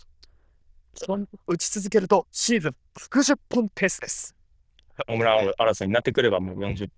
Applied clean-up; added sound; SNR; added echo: neural diffusion model UNIVERSE++.